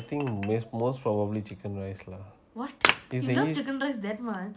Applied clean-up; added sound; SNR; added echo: none; Wood; 6 dB; none.